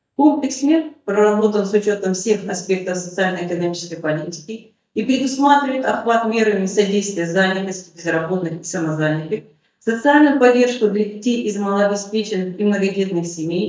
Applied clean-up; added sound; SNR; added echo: neural mask model DeepFilterNet 3.